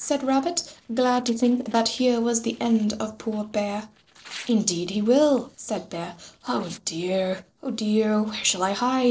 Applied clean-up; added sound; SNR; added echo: neural separator model SepFormer DNS4.